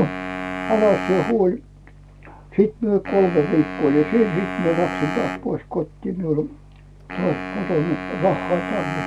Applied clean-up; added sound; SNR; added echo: none; Wind instrument, woodwind instrument; 8 dB; none.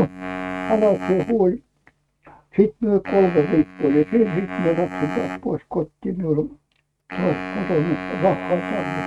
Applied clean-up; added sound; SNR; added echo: neural mask model RNNoise.